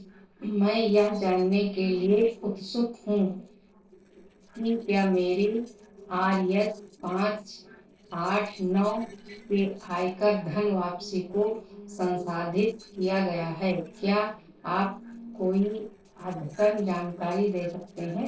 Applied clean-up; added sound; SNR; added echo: neural separator model SepFormer DNS4.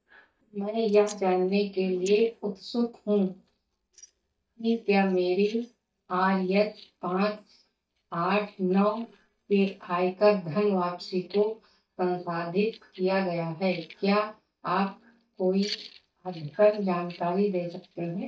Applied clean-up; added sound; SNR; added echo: neural mask model DeepFilterNet 3.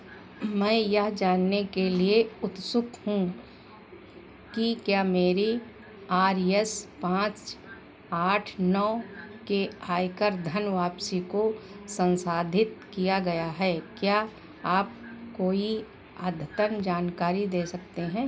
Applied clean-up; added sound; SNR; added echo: none; none; none; none.